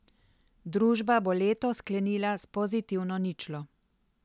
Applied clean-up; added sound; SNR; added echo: none; none; none; none.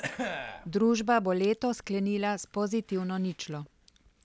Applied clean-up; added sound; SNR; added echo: none; Chewing, mastication / Cough; 13 dB; none.